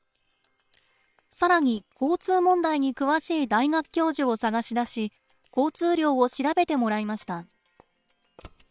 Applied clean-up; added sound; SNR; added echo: neural separator model SepFormer WHAM!.